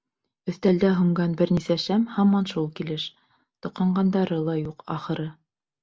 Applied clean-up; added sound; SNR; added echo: none; none; none; none.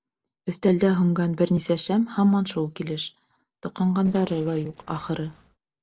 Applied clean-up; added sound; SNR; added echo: neural separator model SepFormer DNS4.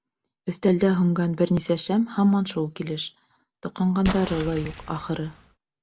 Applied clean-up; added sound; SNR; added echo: none; Explosion; 10 dB; none.